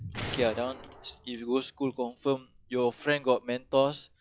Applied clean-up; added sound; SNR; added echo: classical method log-MMSE.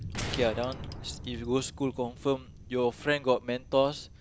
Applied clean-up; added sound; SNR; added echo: none; Thunder + Gunshot, gunfire; 11 dB; none.